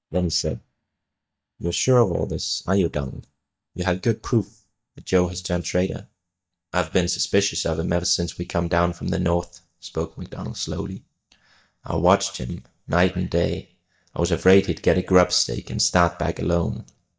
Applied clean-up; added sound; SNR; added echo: neural mask model DeepFilterNet 3.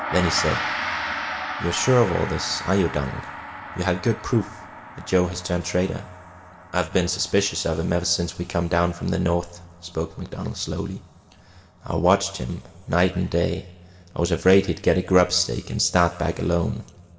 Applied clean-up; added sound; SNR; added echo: none; Gong; 12 dB; reverberation time 2.3 s.